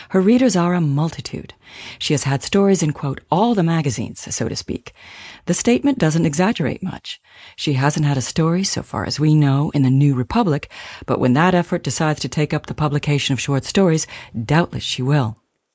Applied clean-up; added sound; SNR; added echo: neural mask model Resemble Enhance denoiser.